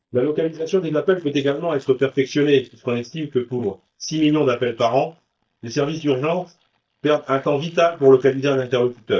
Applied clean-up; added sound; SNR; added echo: neural mask model DeepFilterNet 3.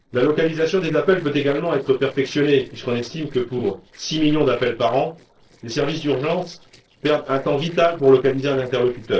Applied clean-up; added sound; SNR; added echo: neural separator model SepFormer DNS4.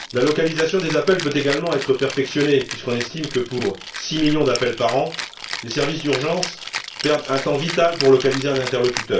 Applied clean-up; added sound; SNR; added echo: none; Rattle (instrument); 11 dB; reverberation time 0.3 s.